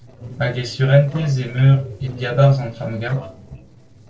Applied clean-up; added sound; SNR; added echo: neural separator model SepFormer DNS4.